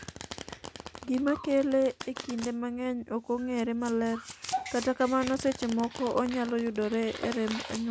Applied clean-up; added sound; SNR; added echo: none; Domestic sounds, home sounds + Dog; 12 dB; none.